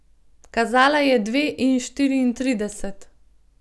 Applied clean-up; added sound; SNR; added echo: none; none; none; none.